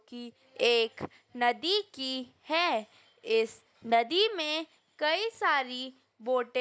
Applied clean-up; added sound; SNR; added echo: none; none; none; none.